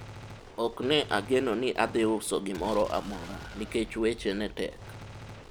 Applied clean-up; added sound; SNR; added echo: none; Gunshot, gunfire; 14 dB; none.